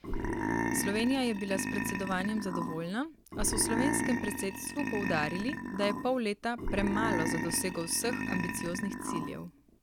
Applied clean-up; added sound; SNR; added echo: none; Burping, eructation; 1 dB; none.